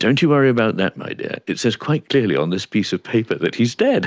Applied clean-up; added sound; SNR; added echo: none; none; none; none.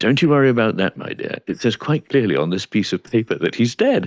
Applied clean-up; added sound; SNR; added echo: neural mask model DeepFilterNet 3.